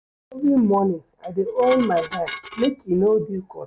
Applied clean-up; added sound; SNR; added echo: none; Dishes, pots, and pans; 14 dB; none.